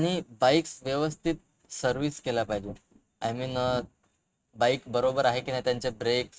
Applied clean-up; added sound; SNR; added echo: neural mask model RNNoise.